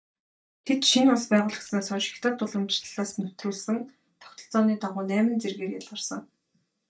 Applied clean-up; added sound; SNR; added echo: neural mask model DeepFilterNet 3.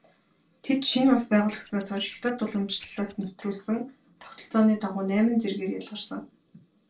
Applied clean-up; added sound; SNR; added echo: neural separator model SepFormer DNS4.